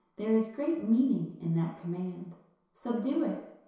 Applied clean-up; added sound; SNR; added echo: none; none; none; reverberation time 0.7 s.